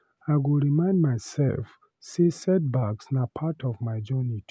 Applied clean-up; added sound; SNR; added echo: none; none; none; none.